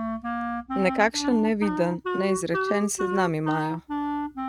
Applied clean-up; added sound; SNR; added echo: neural mask model RNNoise.